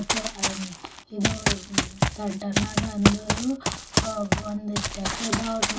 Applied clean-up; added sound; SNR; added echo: none; Run; -4 dB; reverberation time 0.2 s.